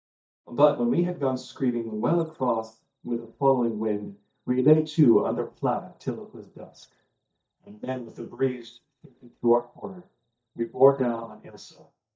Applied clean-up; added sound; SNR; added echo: neural mask model DeepFilterNet 3.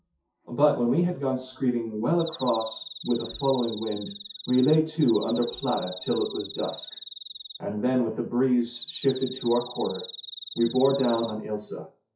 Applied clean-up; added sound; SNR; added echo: classical method WPE with log-MMSE.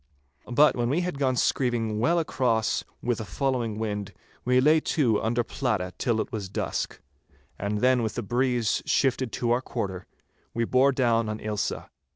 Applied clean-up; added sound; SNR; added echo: none; none; none; none.